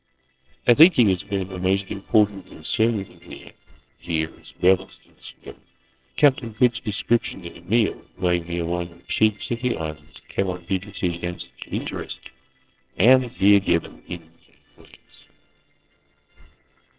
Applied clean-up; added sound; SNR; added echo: neural separator model SepFormer WHAMR!.